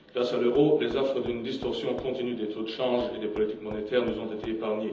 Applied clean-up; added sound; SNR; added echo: none; Knock / Wood; 20 dB; reverberation time 1.2 s.